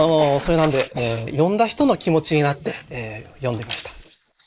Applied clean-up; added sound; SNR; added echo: neural mask model Resemble Enhance denoiser.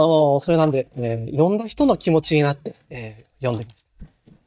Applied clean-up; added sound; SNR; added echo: neural mask model DeepFilterNet 3.